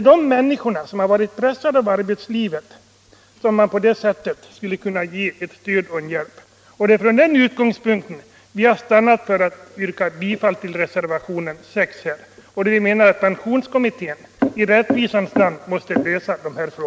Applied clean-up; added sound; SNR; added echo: none; none; none; none.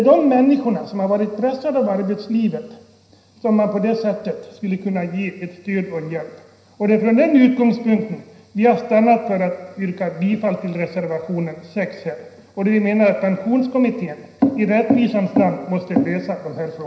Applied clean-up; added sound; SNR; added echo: none; none; none; reverberation time 0.9 s.